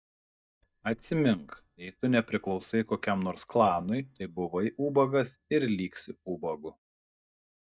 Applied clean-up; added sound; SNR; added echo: neural mask model DeepFilterNet 3.